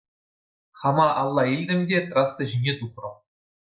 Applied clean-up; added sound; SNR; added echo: neural mask model Resemble Enhance denoiser.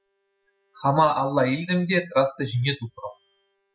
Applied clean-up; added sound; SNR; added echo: classical method spectral subtraction.